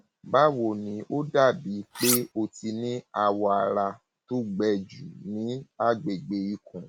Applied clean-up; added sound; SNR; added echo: none; Cutlery, silverware; 1 dB; none.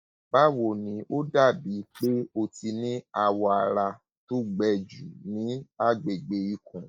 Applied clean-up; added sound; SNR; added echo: neural mask model DeepFilterNet 3.